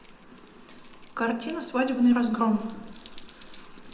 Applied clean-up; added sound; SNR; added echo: none; Keys jangling; 19 dB; reverberation time 0.8 s.